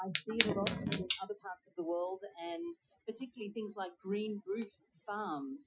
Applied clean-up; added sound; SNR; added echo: classical method Wiener filter.